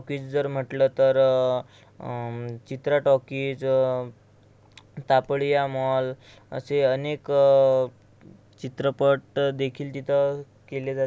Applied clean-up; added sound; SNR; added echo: none; none; none; none.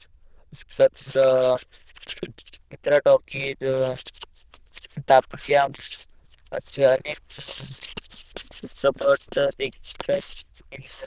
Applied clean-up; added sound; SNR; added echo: neural diffusion model UNIVERSE++.